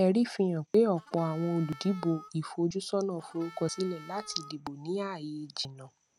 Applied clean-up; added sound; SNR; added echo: none; Harmonica; 20 dB; none.